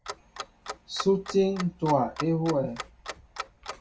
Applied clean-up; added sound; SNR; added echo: none; Clock; 12 dB; reverberation time 0.2 s.